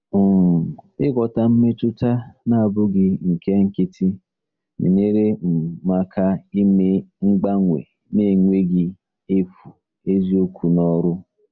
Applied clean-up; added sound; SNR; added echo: none; none; none; none.